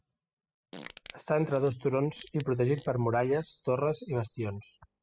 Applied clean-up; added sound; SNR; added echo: classical method spectral subtraction.